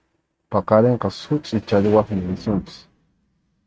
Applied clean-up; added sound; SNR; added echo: neural mask model RNNoise.